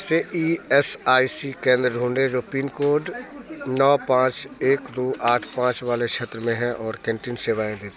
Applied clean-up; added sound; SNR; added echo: none; none; none; none.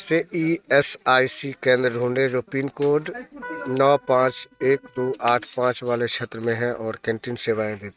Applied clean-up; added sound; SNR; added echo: neural mask model RNNoise.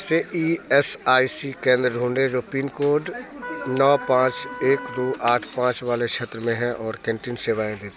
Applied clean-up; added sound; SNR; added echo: none; Trumpet; 13 dB; none.